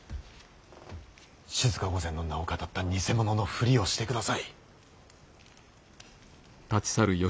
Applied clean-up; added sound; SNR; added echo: none; none; none; none.